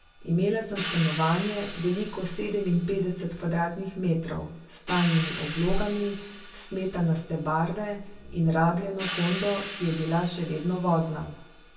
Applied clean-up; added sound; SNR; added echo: none; Hi-hat; 13 dB; reverberation time 0.2 s.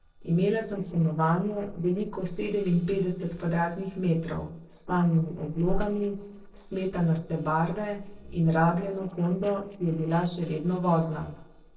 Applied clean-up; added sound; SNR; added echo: neural separator model SepFormer DNS4.